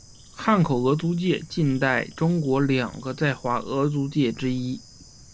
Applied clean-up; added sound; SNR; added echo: none; Bird / Insect; 19 dB; none.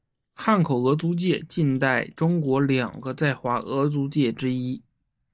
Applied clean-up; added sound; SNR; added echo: neural mask model DeepFilterNet 3.